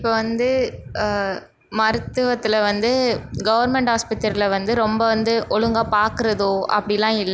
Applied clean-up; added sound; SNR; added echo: none; none; none; none.